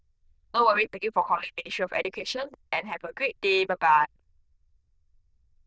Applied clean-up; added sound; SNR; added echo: neural diffusion model UNIVERSE++.